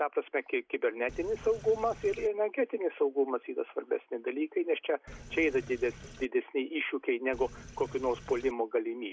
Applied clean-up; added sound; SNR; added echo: none; Sink (filling or washing); 16 dB; none.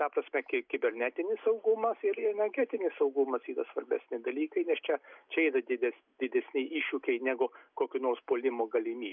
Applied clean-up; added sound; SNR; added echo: none; none; none; none.